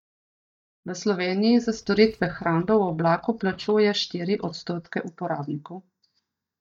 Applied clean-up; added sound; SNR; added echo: neural mask model DeepFilterNet 3.